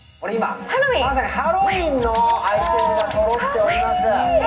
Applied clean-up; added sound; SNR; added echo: none; Scratching (performance technique); 13 dB; reverberation time 0.4 s.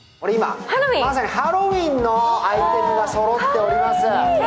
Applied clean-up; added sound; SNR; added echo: none; none; none; none.